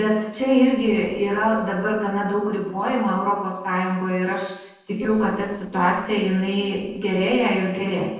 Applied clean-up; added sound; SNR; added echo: neural separator model SepFormer DNS4.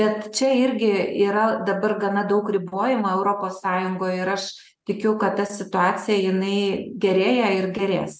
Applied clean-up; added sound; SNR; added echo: none; none; none; none.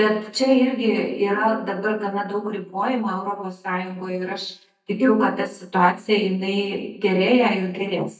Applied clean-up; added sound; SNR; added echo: neural mask model DeepFilterNet 3.